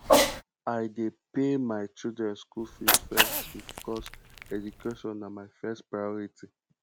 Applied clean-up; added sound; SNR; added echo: none; Cat; -3 dB; none.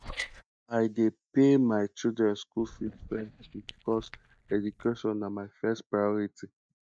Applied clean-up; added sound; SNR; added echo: neural mask model DeepFilterNet 3.